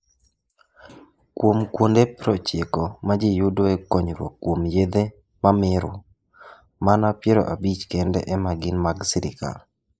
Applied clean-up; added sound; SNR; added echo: neural mask model Resemble Enhance denoiser.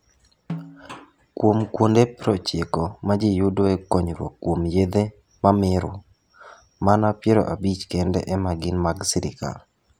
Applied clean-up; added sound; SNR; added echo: none; Snare drum; 17 dB; none.